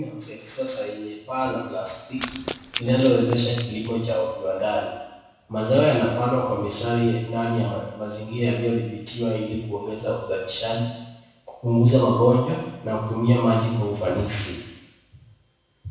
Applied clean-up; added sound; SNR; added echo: none; Run; 12 dB; reverberation time 1.0 s.